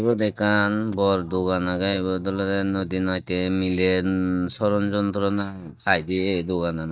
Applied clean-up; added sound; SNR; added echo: neural mask model DeepFilterNet 3.